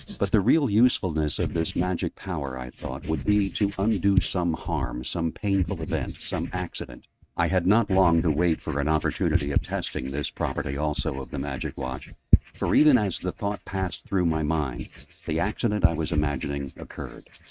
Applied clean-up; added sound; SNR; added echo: neural mask model RNNoise.